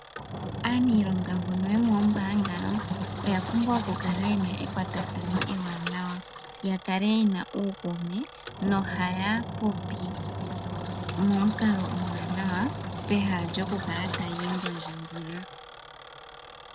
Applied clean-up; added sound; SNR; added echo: none; Engine; 6 dB; none.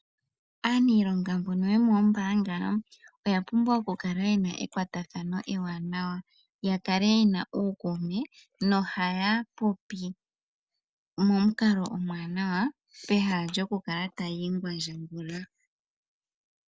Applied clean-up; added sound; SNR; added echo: none; none; none; none.